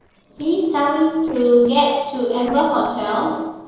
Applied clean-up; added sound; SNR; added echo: neural separator model SepFormer DNS4.